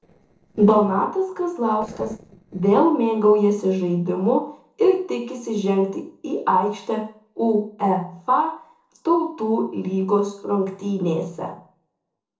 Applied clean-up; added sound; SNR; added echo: neural separator model SepFormer DNS4.